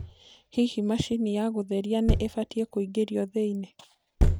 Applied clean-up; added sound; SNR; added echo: none; Thump, thud; 2 dB; none.